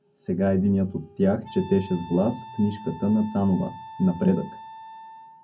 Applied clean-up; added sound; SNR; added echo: none; Wind instrument, woodwind instrument; 18 dB; reverberation time 0.3 s.